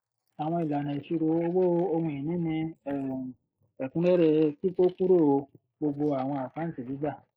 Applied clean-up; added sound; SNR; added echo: neural mask model Resemble Enhance denoiser.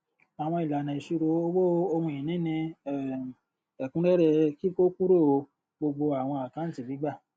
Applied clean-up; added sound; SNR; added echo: none; none; none; none.